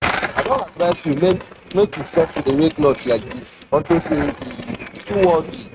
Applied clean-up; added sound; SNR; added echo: neural mask model RNNoise.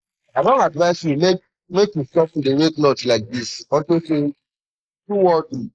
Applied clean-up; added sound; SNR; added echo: neural mask model Resemble Enhance denoiser.